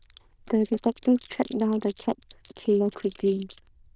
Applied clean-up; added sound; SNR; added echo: neural diffusion model UNIVERSE++.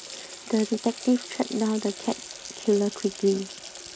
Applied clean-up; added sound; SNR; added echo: none; Water tap, faucet; 13 dB; none.